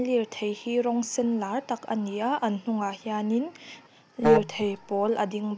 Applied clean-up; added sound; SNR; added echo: none; Wind instrument, woodwind instrument; -1 dB; none.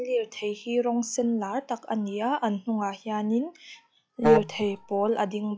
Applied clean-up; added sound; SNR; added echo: classical method log-MMSE.